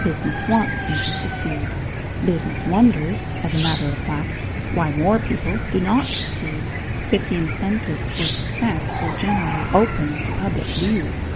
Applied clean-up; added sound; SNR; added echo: none; Cricket / Chicken, rooster; 3 dB; none.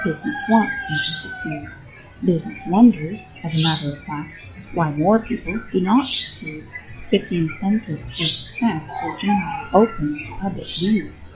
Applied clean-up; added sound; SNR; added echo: classical method log-MMSE.